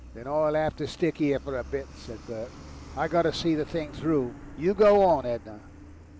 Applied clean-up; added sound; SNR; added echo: none; Truck; 16 dB; none.